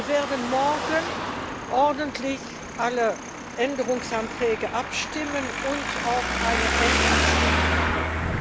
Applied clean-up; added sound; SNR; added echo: none; Traffic noise, roadway noise; -1 dB; none.